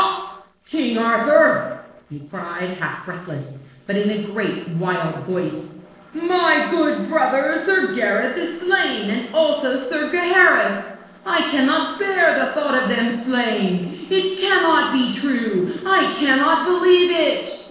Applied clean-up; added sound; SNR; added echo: neural separator model SepFormer DNS4.